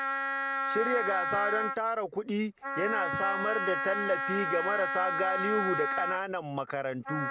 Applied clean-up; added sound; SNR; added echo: none; Wind instrument, woodwind instrument; 0 dB; none.